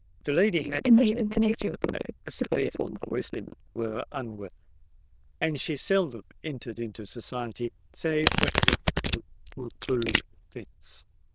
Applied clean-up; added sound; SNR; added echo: neural diffusion model UNIVERSE++.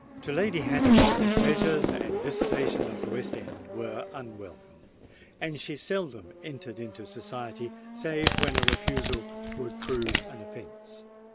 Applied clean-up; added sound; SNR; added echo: none; Domestic sounds, home sounds + Race car, auto racing / Accelerating, revving, vroom; -5 dB; none.